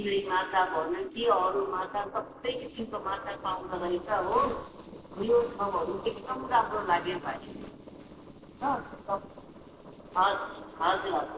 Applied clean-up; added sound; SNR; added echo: neural separator model SepFormer DNS4.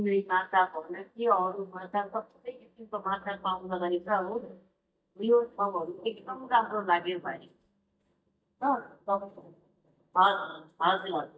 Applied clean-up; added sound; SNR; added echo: neural mask model DeepFilterNet 3.